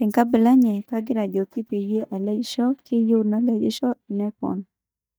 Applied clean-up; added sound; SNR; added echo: neural mask model DeepFilterNet 3.